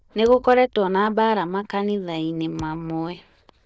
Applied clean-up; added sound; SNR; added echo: neural diffusion model UNIVERSE++.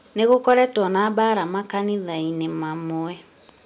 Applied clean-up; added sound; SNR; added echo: none; none; none; none.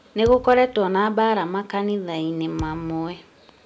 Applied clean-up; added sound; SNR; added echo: none; Thump, thud; 16 dB; none.